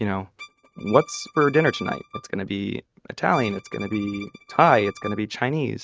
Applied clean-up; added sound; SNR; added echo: neural mask model RNNoise.